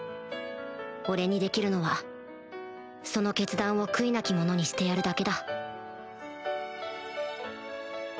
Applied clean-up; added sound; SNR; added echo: none; none; none; none.